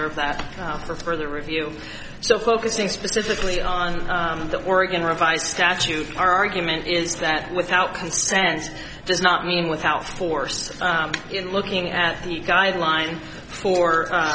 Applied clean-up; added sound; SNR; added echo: none; none; none; none.